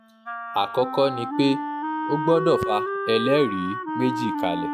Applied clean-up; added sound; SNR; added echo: classical method log-MMSE.